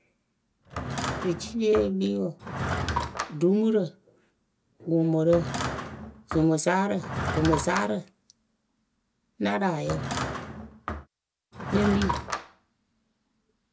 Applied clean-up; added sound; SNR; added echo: none; Drawer open or close / Wood; 6 dB; none.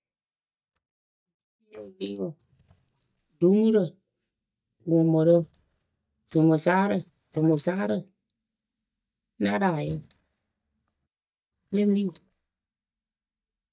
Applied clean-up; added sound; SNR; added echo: neural mask model DeepFilterNet 3.